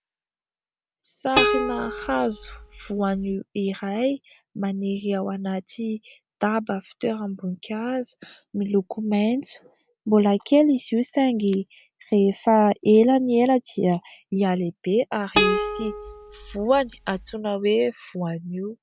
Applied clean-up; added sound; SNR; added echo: none; Plucked string instrument; 3 dB; none.